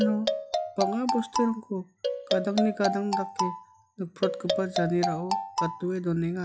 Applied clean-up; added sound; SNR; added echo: classical method log-MMSE.